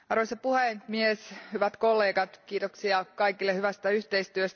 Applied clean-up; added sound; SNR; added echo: none; none; none; none.